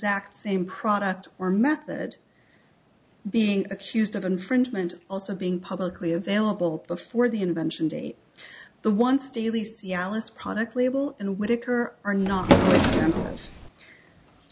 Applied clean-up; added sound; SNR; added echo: none; Drawer open or close; -5 dB; none.